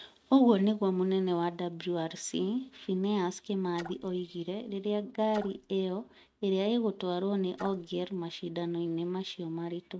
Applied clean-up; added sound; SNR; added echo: neural mask model RNNoise.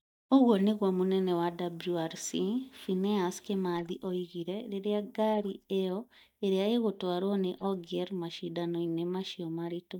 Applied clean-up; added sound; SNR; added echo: neural mask model DeepFilterNet 3.